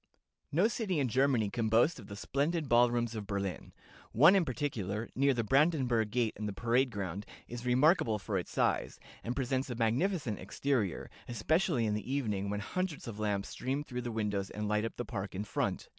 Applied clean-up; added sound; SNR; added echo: none; none; none; none.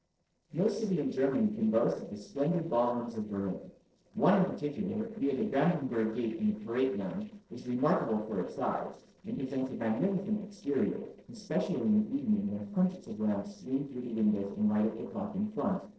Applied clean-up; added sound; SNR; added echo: neural separator model SepFormer DNS4.